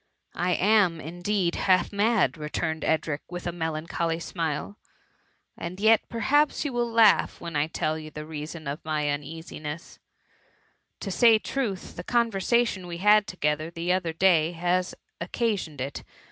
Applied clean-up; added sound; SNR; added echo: none; none; none; none.